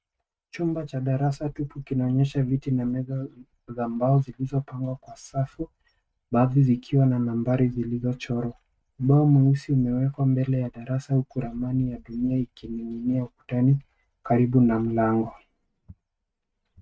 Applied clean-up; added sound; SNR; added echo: neural mask model RNNoise.